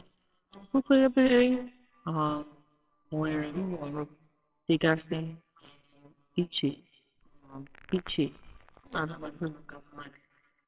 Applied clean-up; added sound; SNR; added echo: neural separator model SepFormer WHAMR!.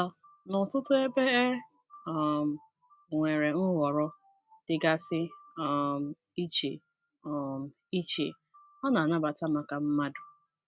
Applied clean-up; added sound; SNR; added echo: none; none; none; none.